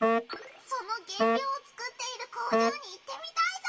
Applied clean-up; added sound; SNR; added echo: none; Wind instrument, woodwind instrument; -4 dB; reverberation time 0.6 s.